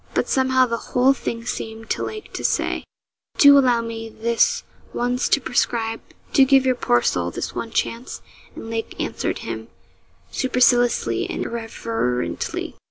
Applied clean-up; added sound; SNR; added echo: none; none; none; none.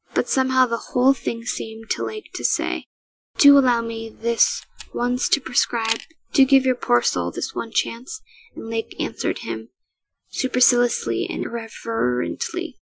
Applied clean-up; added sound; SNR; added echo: classical method Wiener filter.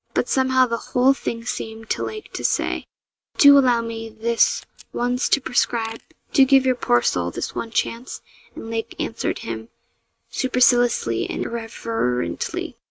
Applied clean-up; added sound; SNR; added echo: neural mask model RNNoise.